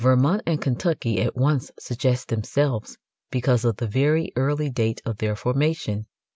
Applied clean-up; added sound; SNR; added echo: none; none; none; none.